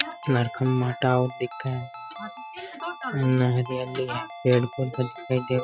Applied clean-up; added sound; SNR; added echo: none; Ringtone; 14 dB; none.